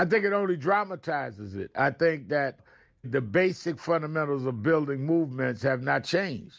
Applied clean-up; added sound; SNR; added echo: none; none; none; none.